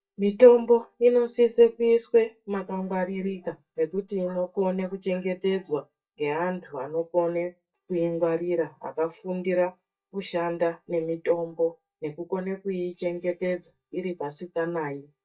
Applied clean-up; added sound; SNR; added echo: neural mask model DeepFilterNet 3.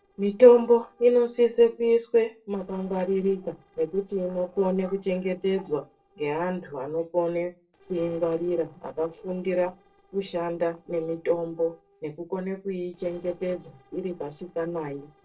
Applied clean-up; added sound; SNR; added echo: neural separator model SepFormer DNS4.